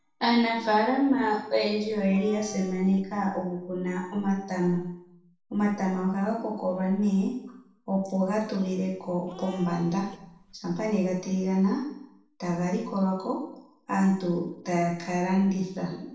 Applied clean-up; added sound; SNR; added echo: none; Cat; 18 dB; reverberation time 0.7 s.